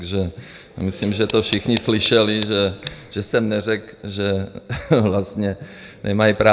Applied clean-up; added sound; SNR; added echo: none; Tick; 11 dB; reverberation time 1.3 s.